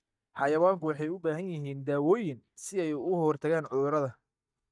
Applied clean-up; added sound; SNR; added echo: neural mask model DeepFilterNet 3.